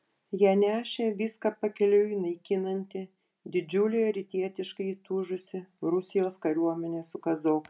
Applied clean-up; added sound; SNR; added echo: none; none; none; none.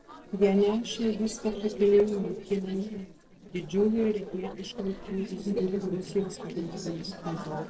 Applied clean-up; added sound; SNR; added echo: neural separator model SepFormer DNS4.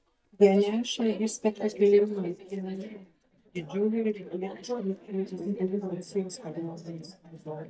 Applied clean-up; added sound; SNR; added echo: neural mask model DeepFilterNet 3.